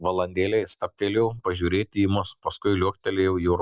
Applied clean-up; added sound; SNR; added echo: none; none; none; none.